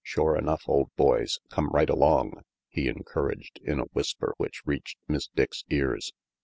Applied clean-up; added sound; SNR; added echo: none; none; none; none.